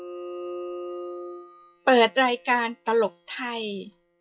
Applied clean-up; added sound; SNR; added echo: classical method log-MMSE.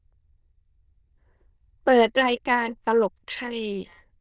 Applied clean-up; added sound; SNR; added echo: neural diffusion model UNIVERSE++.